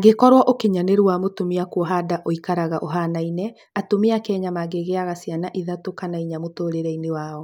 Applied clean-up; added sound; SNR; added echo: none; none; none; none.